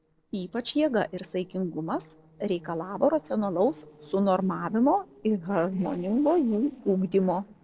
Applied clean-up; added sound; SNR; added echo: neural separator model SepFormer DNS4.